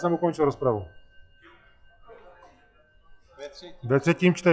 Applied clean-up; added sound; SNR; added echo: classical method log-MMSE.